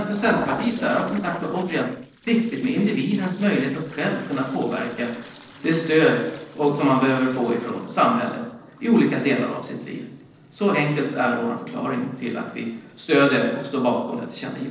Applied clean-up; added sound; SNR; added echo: neural separator model SepFormer DNS4.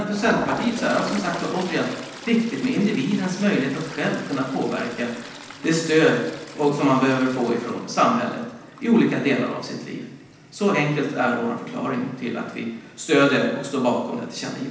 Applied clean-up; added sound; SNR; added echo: none; Toilet flush; 15 dB; reverberation time 0.9 s.